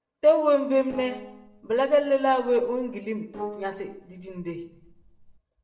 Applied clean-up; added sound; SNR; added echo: neural separator model SepFormer DNS4.